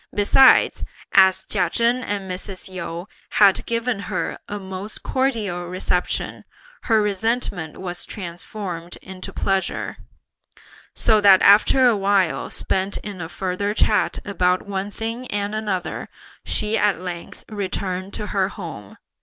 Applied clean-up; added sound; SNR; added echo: none; none; none; none.